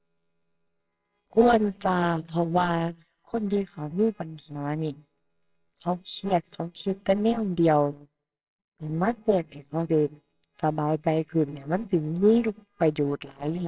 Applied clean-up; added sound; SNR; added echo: neural separator model SepFormer WHAMR!.